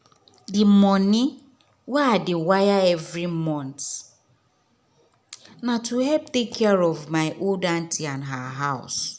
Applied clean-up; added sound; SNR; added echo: none; none; none; none.